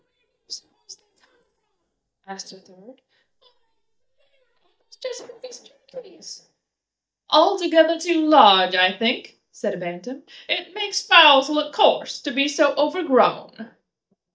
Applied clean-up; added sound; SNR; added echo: neural mask model DeepFilterNet 3.